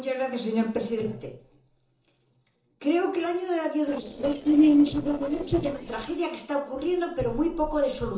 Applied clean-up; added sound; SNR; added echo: neural separator model SepFormer DNS4.